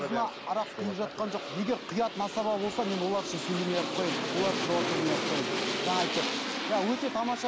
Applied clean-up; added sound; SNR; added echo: none; Aircraft; 2 dB; none.